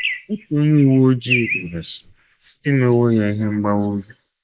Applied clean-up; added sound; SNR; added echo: neural mask model Resemble Enhance denoiser.